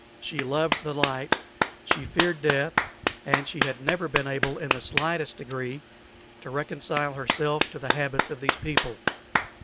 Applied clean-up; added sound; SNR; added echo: none; Clapping; -1 dB; none.